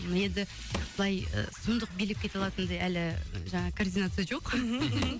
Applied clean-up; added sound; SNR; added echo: none; Drawer open or close / Wood; 15 dB; none.